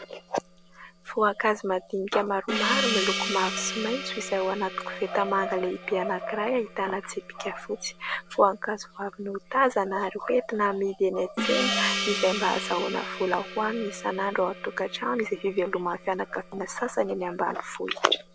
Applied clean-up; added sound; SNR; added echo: none; Gong; 7 dB; none.